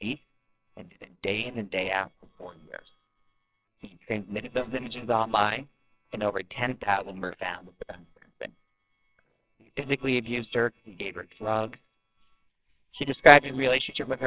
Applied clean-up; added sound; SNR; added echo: neural separator model SepFormer WHAMR!.